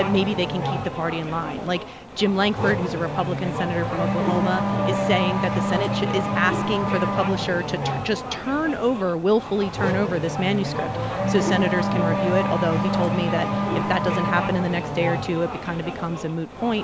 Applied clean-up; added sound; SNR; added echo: none; Race car, auto racing / Accelerating, revving, vroom; 1 dB; none.